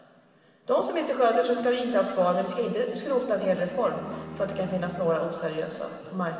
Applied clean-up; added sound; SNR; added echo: none; Bowed string instrument; 17 dB; reverberation time 2.9 s.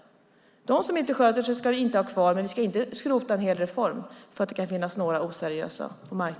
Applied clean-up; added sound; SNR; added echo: none; none; none; none.